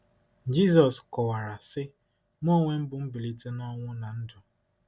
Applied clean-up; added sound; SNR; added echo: none; none; none; none.